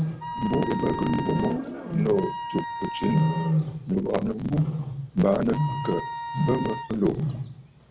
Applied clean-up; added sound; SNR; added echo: none; Wind instrument, woodwind instrument + Wild animals; 2 dB; none.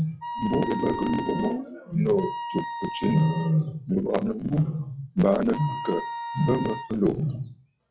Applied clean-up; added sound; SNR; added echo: classical method log-MMSE.